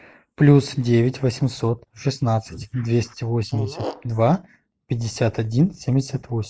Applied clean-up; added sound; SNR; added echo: neural mask model Resemble Enhance denoiser.